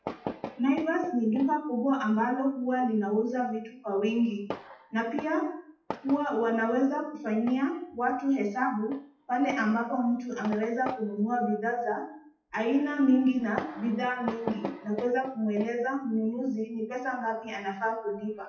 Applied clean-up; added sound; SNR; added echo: classical method WPE with log-MMSE.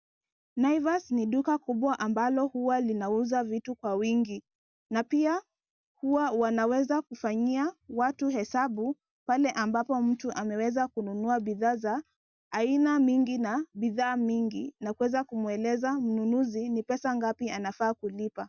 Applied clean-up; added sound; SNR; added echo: none; none; none; none.